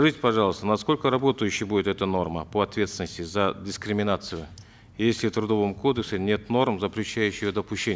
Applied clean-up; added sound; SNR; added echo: none; none; none; none.